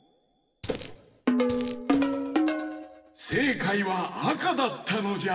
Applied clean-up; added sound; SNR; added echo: none; Coin (dropping); 14 dB; reverberation time 1.0 s.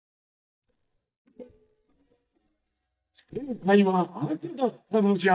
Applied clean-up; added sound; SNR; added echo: neural mask model DeepFilterNet 3.